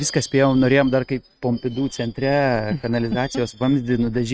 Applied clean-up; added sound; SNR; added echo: neural mask model RNNoise.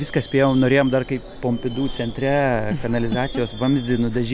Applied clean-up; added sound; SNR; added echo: none; Screech / Subway, metro, underground; 10 dB; none.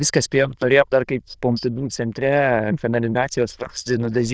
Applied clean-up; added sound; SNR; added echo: neural diffusion model UNIVERSE++.